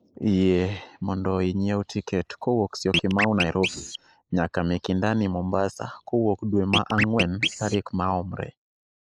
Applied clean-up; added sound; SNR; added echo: neural mask model Resemble Enhance denoiser.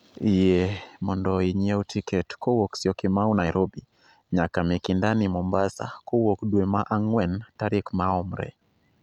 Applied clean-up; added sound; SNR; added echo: none; none; none; none.